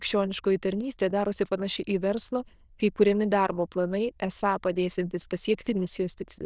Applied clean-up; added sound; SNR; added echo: neural diffusion model UNIVERSE++.